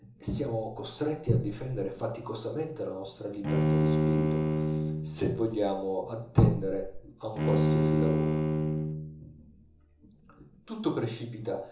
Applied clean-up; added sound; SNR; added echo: none; Bowed string instrument; -3 dB; reverberation time 0.6 s.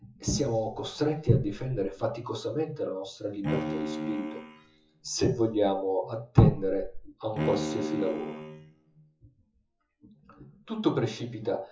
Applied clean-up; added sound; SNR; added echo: classical method WPE with log-MMSE.